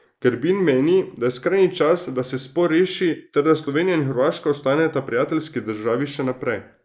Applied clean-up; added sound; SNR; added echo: neural mask model Resemble Enhance denoiser.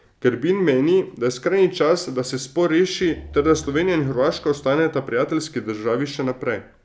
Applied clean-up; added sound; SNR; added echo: none; Drum; 20 dB; none.